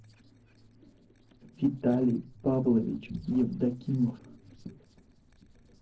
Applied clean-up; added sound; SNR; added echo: neural separator model SepFormer DNS4.